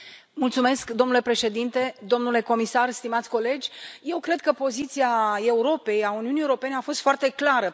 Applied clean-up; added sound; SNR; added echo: none; none; none; none.